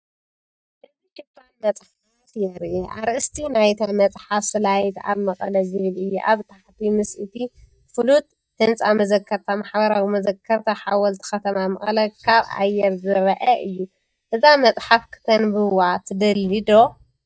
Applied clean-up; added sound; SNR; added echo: neural mask model DeepFilterNet 3.